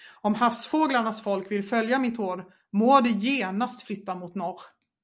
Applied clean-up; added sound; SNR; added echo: none; none; none; none.